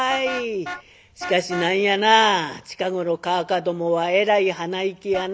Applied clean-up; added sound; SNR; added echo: none; Vehicle horn, car horn, honking; 16 dB; none.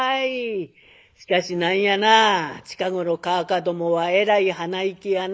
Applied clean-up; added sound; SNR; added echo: neural mask model Resemble Enhance denoiser.